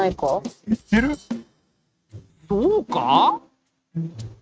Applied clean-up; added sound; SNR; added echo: neural mask model RNNoise.